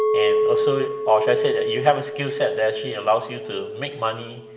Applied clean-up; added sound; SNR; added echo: none; Chink, clink; 0 dB; reverberation time 1.0 s.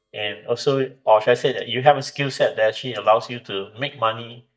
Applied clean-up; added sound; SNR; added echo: neural mask model DeepFilterNet 3.